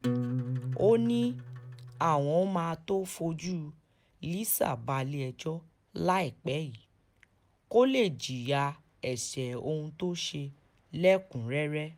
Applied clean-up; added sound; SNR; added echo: none; Acoustic guitar; 4 dB; none.